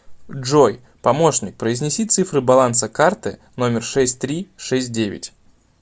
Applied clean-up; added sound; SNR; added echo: none; none; none; none.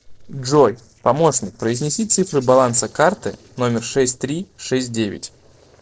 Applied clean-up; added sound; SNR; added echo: neural separator model SepFormer DNS4.